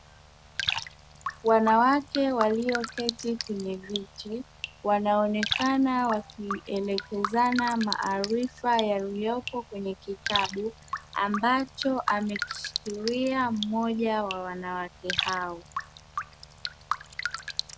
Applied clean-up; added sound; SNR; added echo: none; Raindrop; 8 dB; none.